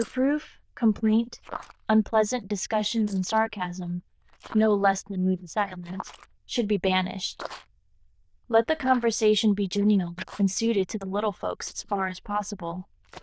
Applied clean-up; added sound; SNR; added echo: neural diffusion model UNIVERSE++.